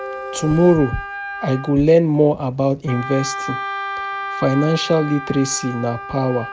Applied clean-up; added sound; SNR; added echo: none; Wind instrument, woodwind instrument; 10 dB; none.